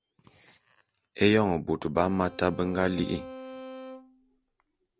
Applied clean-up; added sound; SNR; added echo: none; Bowed string instrument; 15 dB; none.